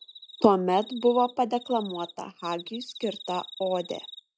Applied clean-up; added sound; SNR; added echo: classical method log-MMSE.